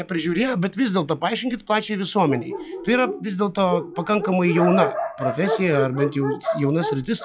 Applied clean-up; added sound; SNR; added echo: classical method log-MMSE.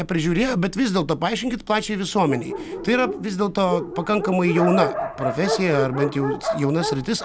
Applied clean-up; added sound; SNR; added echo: none; Dog; 7 dB; none.